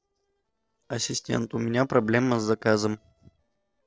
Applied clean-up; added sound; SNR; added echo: neural separator model SepFormer DNS4.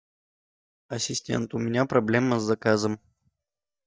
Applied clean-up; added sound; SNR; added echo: neural mask model DeepFilterNet 3.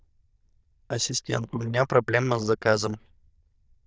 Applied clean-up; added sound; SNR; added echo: neural diffusion model UNIVERSE++.